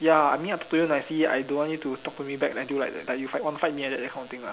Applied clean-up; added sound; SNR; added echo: none; none; none; none.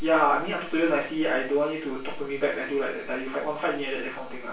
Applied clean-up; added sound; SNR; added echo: none; none; none; reverberation time 0.3 s.